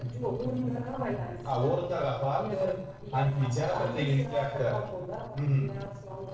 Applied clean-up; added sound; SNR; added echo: neural separator model SepFormer DNS4.